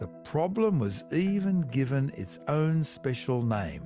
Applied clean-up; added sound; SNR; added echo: none; none; none; none.